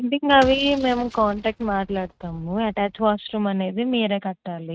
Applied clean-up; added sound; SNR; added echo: neural mask model RNNoise.